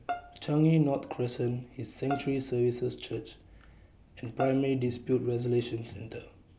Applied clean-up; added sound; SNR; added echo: none; Bowed string instrument; 14 dB; none.